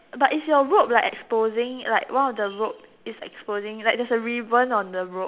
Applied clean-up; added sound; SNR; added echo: none; none; none; none.